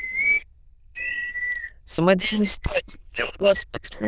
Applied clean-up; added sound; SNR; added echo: neural diffusion model UNIVERSE++.